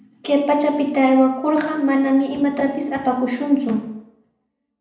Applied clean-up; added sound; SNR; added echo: none; none; none; reverberation time 0.7 s.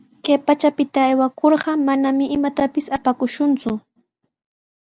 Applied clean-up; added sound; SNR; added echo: none; none; none; none.